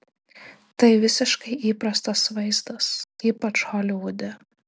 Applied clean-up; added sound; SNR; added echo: none; none; none; none.